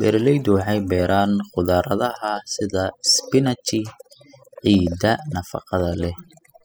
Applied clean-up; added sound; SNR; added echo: classical method spectral subtraction.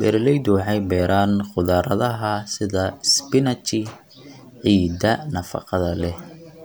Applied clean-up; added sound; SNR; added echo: none; none; none; none.